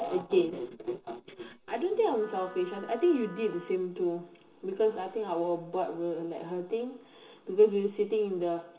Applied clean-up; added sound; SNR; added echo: none; Wind instrument, woodwind instrument; 19 dB; reverberation time 0.2 s.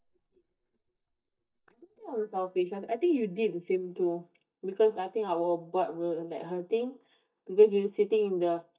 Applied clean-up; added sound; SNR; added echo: neural mask model DeepFilterNet 3.